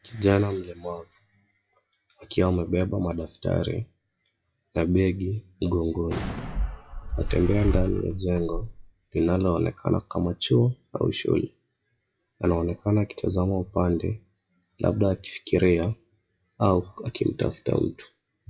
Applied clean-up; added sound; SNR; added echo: classical method WPE with log-MMSE.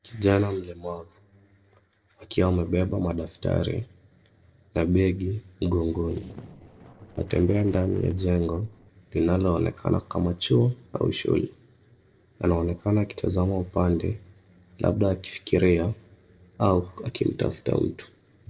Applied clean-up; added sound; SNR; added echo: neural separator model SepFormer DNS4.